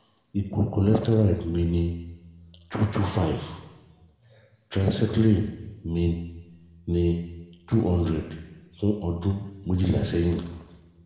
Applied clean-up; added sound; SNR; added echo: none; none; none; reverberation time 1.0 s.